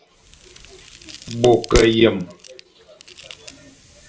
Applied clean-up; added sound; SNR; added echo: none; Crack; 11 dB; reverberation time 0.3 s.